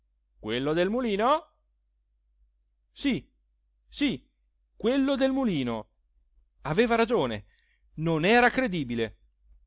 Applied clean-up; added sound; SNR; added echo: none; none; none; none.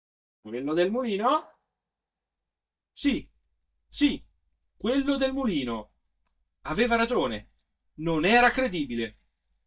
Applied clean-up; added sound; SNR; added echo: neural mask model DeepFilterNet 3.